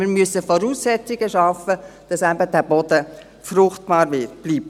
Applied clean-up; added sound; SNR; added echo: none; none; none; none.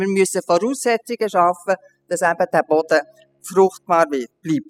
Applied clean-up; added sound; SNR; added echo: classical method spectral subtraction.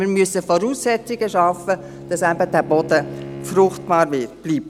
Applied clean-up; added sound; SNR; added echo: none; Bowed string instrument; 16 dB; none.